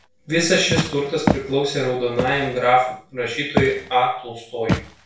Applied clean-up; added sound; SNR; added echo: none; Walk, footsteps; 6 dB; reverberation time 0.5 s.